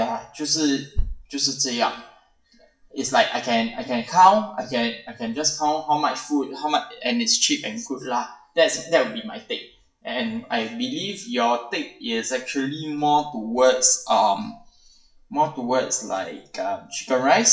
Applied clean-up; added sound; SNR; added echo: classical method WPE with log-MMSE.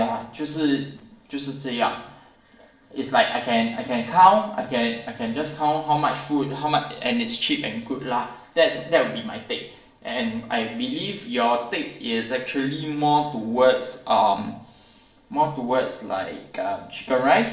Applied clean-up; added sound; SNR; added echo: neural separator model SepFormer DNS4.